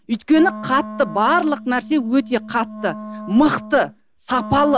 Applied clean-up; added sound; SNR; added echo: none; Wind instrument, woodwind instrument; 14 dB; none.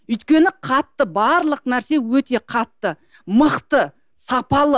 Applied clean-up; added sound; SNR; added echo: none; none; none; none.